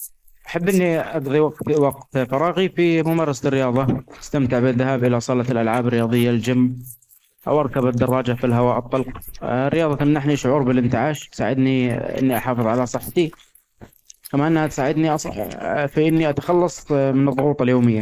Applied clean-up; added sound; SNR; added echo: neural mask model Resemble Enhance denoiser.